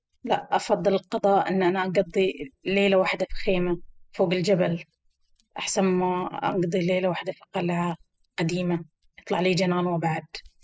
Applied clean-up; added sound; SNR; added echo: classical method spectral subtraction.